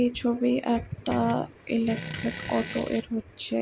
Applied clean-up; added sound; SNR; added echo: none; Fart; 8 dB; none.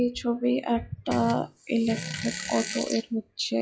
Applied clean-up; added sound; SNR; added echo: classical method log-MMSE.